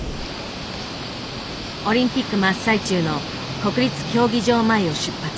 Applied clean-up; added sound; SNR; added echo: none; none; none; none.